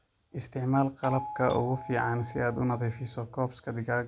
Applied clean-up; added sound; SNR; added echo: none; Doorbell; 11 dB; none.